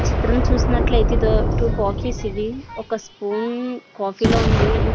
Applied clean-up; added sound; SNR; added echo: none; Boom; -4 dB; none.